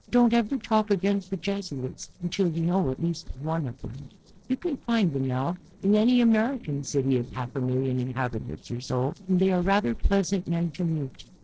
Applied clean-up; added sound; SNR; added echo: neural separator model SepFormer DNS4.